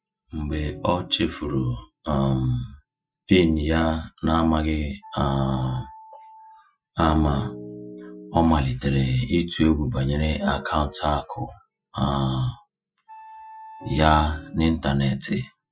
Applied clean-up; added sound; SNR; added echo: classical method Wiener filter.